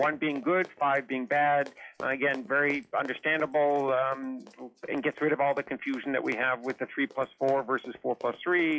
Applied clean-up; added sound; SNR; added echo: classical method log-MMSE.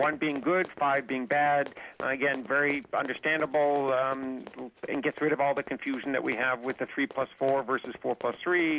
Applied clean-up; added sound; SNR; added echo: none; Run; 18 dB; none.